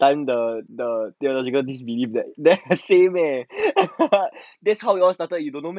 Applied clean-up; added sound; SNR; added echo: none; none; none; none.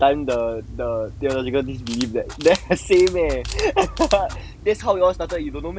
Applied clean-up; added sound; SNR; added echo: none; Clock + Camera; 12 dB; none.